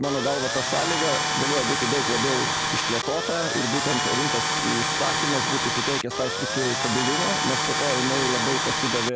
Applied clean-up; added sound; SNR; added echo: none; Tools; -3 dB; none.